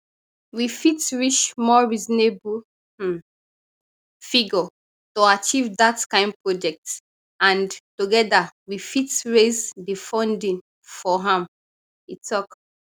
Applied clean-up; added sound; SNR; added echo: none; none; none; none.